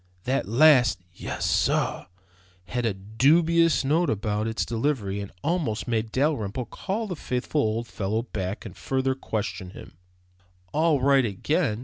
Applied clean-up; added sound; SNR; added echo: none; none; none; none.